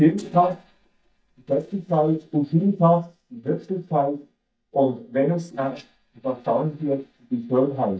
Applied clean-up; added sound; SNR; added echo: neural mask model DeepFilterNet 3.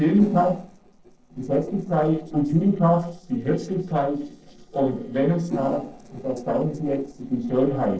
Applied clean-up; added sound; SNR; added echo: neural separator model SepFormer DNS4.